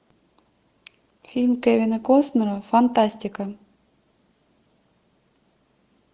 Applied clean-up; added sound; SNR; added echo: none; none; none; none.